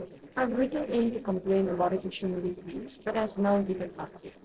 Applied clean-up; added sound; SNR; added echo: neural separator model SepFormer DNS4.